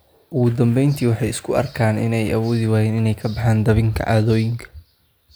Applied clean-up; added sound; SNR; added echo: none; none; none; none.